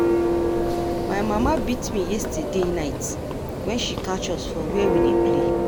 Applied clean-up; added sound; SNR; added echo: none; Church bell; -4 dB; none.